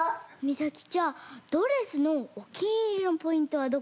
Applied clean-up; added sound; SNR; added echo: none; none; none; none.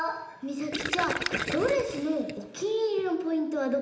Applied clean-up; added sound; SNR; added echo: none; Gurgling; 5 dB; reverberation time 0.8 s.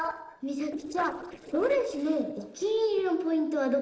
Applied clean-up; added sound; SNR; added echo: neural separator model SepFormer DNS4.